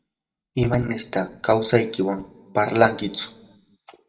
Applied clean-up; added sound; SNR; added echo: none; none; none; reverberation time 0.4 s.